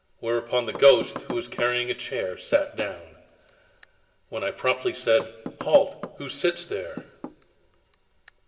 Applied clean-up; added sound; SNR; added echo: none; Knock / Wood; 15 dB; reverberation time 1.6 s.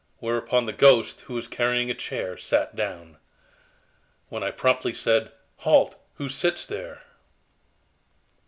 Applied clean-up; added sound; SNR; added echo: none; none; none; none.